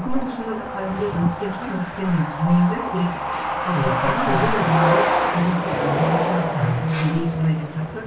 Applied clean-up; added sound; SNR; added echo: none; Truck; 2 dB; reverberation time 0.3 s.